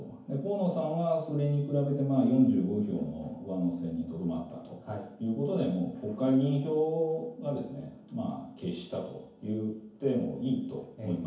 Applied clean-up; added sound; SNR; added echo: none; none; none; reverberation time 0.7 s.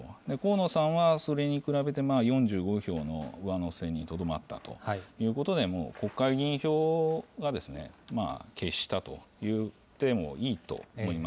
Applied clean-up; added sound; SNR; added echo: none; none; none; none.